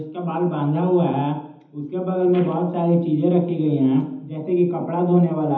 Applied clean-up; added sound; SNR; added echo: none; none; none; reverberation time 0.8 s.